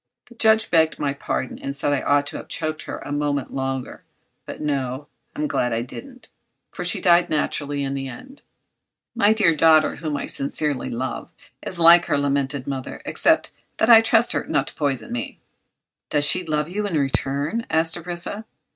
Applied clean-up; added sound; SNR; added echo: neural mask model RNNoise.